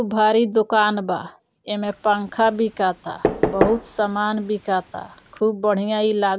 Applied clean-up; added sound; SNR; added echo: none; Knock / Wood; 6 dB; none.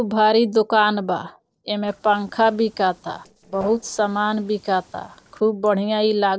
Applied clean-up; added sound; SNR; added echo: neural separator model SepFormer DNS4.